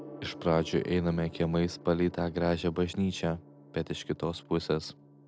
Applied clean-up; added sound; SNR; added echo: none; Gong; 19 dB; none.